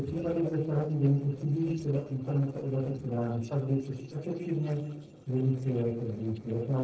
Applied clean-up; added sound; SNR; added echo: neural separator model SepFormer DNS4.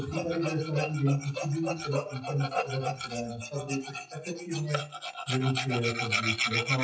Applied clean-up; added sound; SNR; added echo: classical method WPE with log-MMSE.